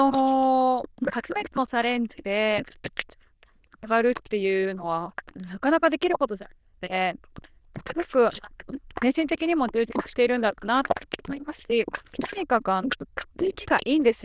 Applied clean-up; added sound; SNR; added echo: neural diffusion model UNIVERSE++.